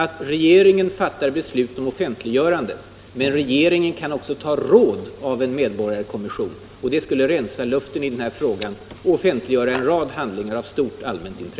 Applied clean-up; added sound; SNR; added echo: none; none; none; none.